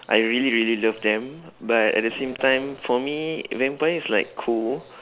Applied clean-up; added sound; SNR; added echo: none; none; none; none.